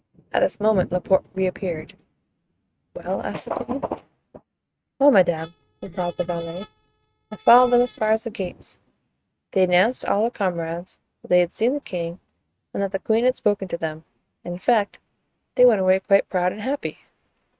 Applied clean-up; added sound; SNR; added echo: neural mask model RNNoise.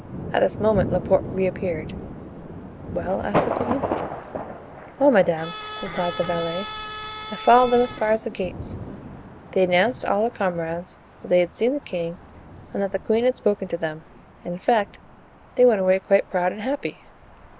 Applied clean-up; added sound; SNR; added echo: none; Thunder + Bowed string instrument; 9 dB; none.